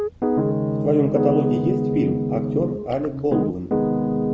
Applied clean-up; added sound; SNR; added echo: none; Piano; -3 dB; none.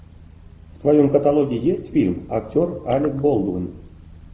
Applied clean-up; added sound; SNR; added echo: none; none; none; none.